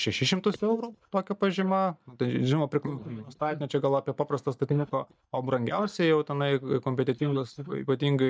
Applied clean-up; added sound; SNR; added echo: neural mask model DeepFilterNet 3.